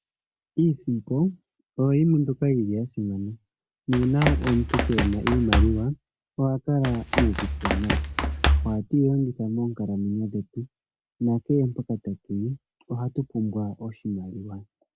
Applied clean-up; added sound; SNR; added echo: none; Run; -1 dB; none.